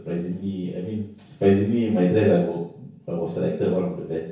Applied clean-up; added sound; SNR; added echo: none; none; none; reverberation time 0.6 s.